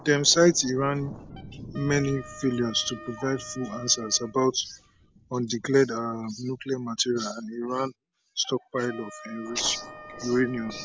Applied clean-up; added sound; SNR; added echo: none; Wind instrument, woodwind instrument + Thunder; 17 dB; none.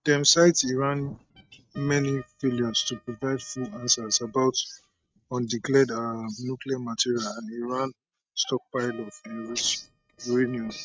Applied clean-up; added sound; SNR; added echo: neural mask model RNNoise.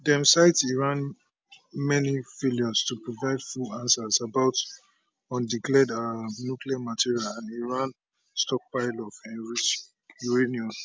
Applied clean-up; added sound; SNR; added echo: none; none; none; none.